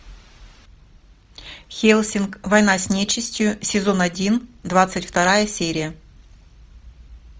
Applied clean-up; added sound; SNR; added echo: none; none; none; none.